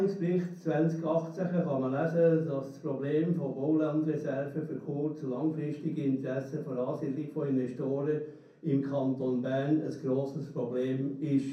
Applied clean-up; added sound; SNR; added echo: none; none; none; reverberation time 0.6 s.